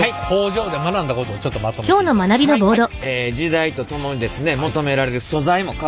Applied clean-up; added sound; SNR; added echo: none; none; none; none.